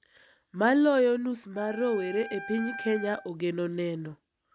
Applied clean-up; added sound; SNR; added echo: none; Wind instrument, woodwind instrument; 13 dB; none.